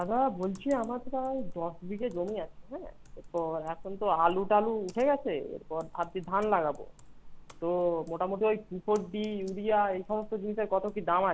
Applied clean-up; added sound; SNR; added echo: none; Computer keyboard; 14 dB; none.